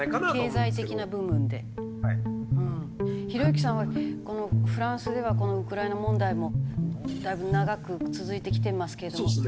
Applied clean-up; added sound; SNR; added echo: none; Guitar; -3 dB; none.